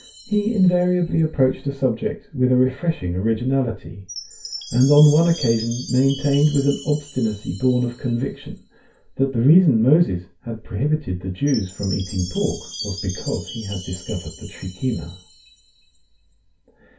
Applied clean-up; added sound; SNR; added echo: none; Chime; 18 dB; reverberation time 0.2 s.